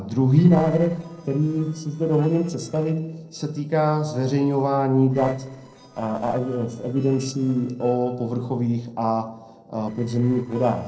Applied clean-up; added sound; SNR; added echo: neural separator model SepFormer DNS4.